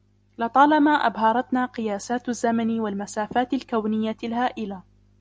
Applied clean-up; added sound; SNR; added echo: none; none; none; none.